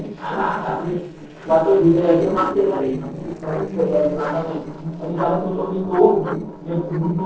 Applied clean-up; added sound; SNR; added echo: neural separator model SepFormer DNS4.